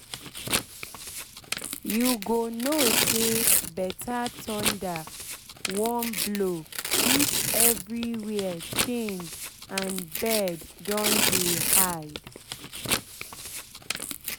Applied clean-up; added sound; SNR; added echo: none; Tearing; -3 dB; none.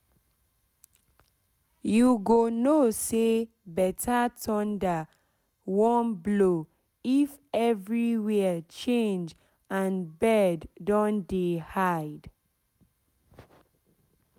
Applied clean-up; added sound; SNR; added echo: none; none; none; none.